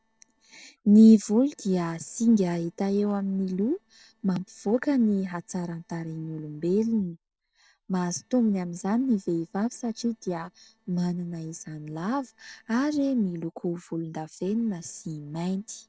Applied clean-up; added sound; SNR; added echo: neural separator model SepFormer DNS4.